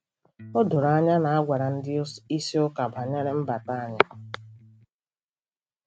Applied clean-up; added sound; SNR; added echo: neural mask model RNNoise.